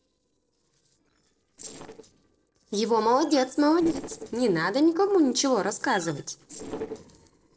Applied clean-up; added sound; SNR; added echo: neural separator model SepFormer DNS4.